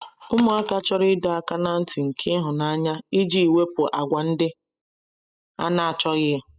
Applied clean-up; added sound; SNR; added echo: classical method spectral subtraction.